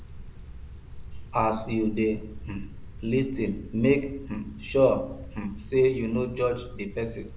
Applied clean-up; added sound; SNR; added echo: none; Cricket; 7 dB; none.